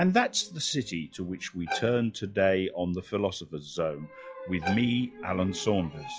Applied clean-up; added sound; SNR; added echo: classical method log-MMSE.